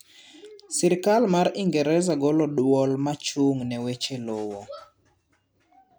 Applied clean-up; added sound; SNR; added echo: none; none; none; none.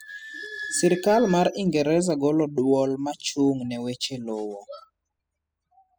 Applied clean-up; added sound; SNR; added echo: classical method spectral subtraction.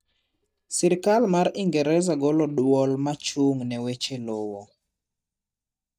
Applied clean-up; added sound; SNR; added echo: neural mask model DeepFilterNet 3.